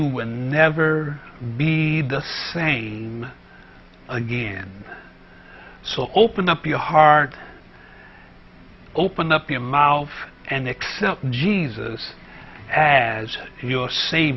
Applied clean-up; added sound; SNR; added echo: none; none; none; none.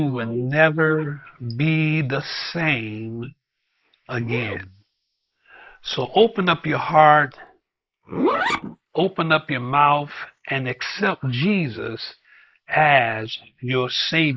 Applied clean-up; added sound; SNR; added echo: neural mask model Resemble Enhance denoiser.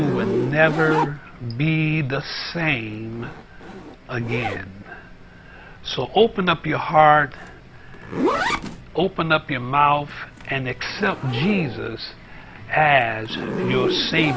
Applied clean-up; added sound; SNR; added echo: none; Zipper (clothing); 7 dB; none.